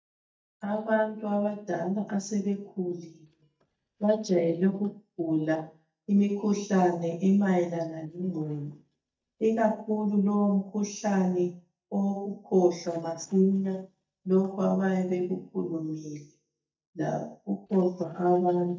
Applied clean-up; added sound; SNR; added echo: neural mask model DeepFilterNet 3.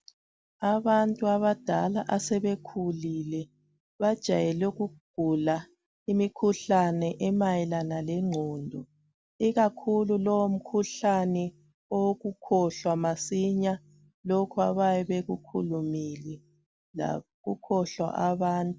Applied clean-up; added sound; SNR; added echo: none; none; none; none.